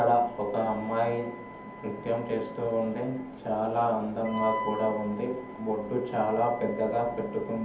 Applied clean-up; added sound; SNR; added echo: none; Wind instrument, woodwind instrument; 13 dB; reverberation time 0.7 s.